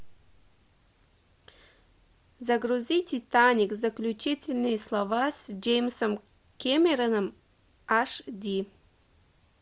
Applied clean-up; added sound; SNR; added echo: none; none; none; none.